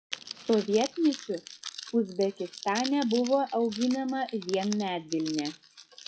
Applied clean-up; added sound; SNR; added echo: classical method WPE with log-MMSE.